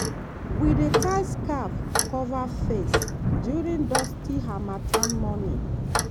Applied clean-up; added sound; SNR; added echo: none; Clock + Thunder / Rain; -4 dB; none.